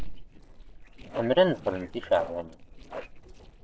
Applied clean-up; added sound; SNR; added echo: neural separator model SepFormer DNS4.